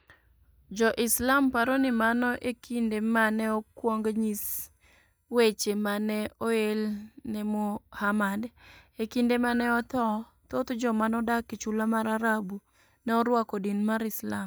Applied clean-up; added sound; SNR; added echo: neural mask model DeepFilterNet 3.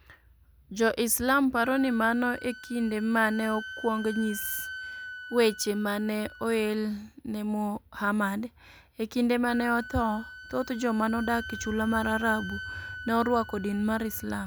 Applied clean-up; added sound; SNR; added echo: none; Wind instrument, woodwind instrument; 15 dB; none.